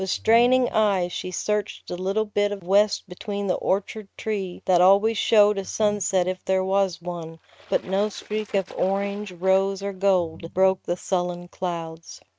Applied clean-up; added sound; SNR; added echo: neural mask model RNNoise.